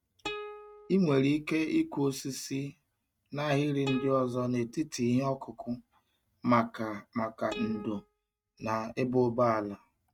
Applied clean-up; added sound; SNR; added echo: neural mask model RNNoise.